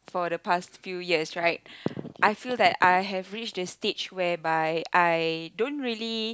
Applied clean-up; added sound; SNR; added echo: none; none; none; none.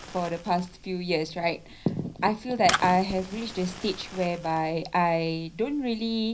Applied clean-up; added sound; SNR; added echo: none; Fire; 12 dB; reverberation time 0.4 s.